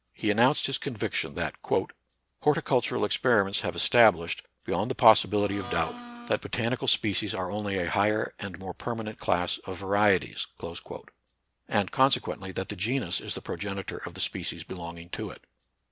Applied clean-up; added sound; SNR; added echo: none; Domestic sounds, home sounds; 12 dB; none.